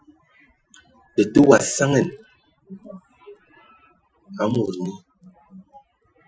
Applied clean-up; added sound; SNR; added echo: classical method Wiener filter.